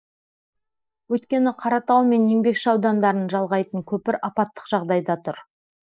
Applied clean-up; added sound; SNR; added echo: neural mask model DeepFilterNet 3.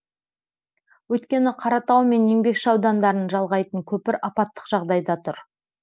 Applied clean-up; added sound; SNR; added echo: none; none; none; none.